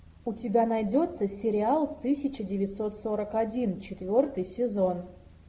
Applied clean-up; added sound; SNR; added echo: none; none; none; none.